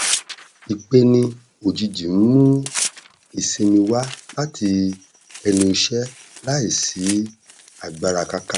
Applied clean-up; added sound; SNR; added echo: none; Tearing; 12 dB; none.